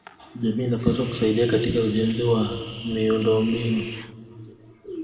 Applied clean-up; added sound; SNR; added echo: none; Hiss; 16 dB; reverberation time 1.6 s.